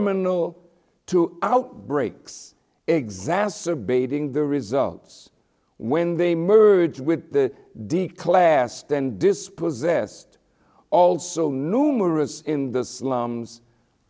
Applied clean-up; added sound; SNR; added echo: none; none; none; none.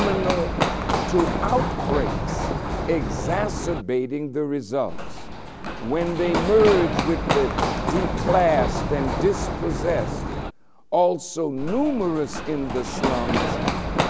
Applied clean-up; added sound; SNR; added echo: none; Run; 1 dB; none.